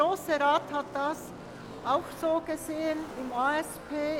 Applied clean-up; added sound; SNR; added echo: none; Car passing by / Race car, auto racing; 13 dB; none.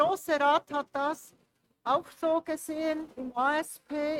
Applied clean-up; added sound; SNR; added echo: neural mask model RNNoise.